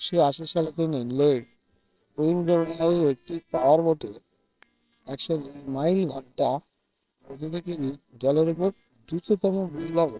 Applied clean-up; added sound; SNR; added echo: neural separator model SepFormer WHAMR!.